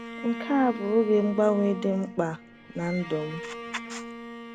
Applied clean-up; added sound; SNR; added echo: none; Bowed string instrument; 11 dB; none.